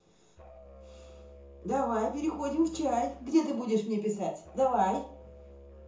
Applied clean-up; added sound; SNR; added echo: none; Musical instrument; 20 dB; reverberation time 0.6 s.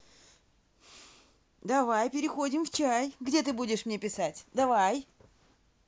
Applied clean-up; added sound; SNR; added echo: none; none; none; none.